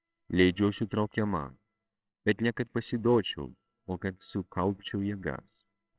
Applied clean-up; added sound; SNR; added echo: neural separator model SepFormer WHAMR!.